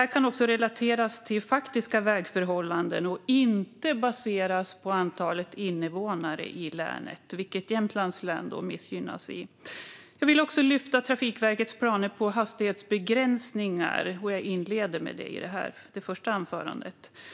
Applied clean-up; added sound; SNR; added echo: none; none; none; none.